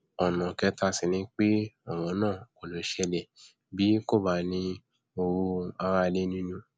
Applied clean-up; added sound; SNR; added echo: none; none; none; none.